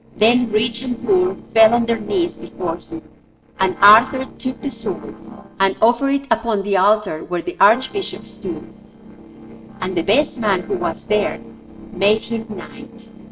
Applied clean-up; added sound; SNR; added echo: neural separator model SepFormer DNS4.